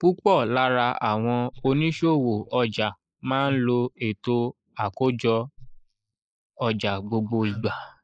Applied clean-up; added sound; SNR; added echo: neural mask model Resemble Enhance denoiser.